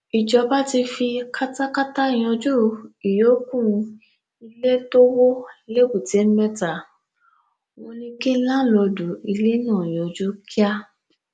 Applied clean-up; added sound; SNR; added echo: none; none; none; none.